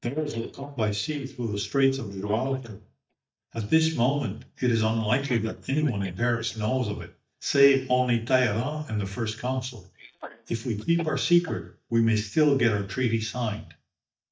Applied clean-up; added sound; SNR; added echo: neural mask model DeepFilterNet 3.